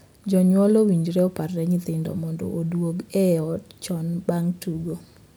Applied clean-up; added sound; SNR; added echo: none; none; none; none.